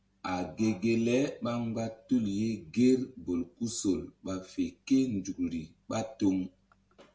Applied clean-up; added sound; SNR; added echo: none; none; none; none.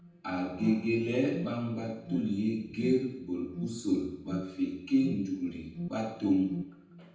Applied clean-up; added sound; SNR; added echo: none; Alarm; 11 dB; reverberation time 0.8 s.